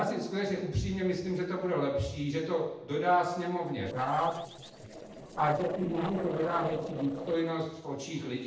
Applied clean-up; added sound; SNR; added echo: neural separator model SepFormer DNS4.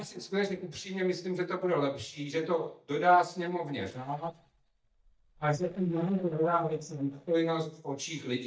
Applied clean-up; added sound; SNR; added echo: neural mask model DeepFilterNet 3.